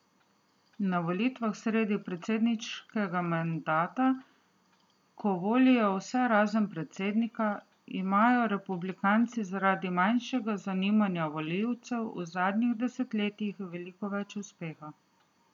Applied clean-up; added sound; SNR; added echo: none; none; none; none.